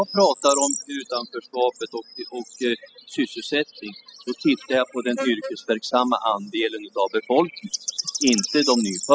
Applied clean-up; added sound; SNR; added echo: classical method spectral subtraction.